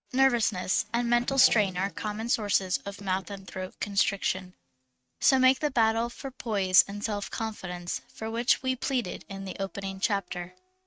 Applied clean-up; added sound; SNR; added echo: neural mask model RNNoise.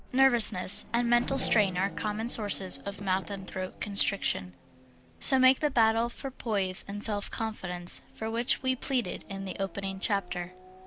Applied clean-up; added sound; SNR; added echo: none; Race car, auto racing / Accelerating, revving, vroom; 16 dB; none.